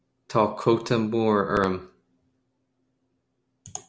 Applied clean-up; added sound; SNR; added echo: none; none; none; none.